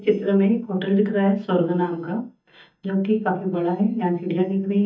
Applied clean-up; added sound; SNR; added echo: neural mask model DeepFilterNet 3.